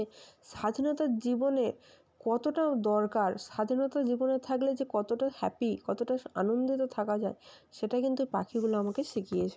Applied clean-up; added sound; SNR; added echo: none; none; none; none.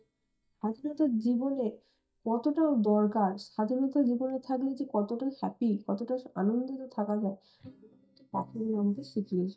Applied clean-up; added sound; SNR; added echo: neural mask model DeepFilterNet 3.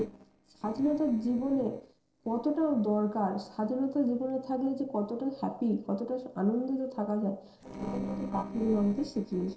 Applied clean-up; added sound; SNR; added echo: neural separator model SepFormer DNS4.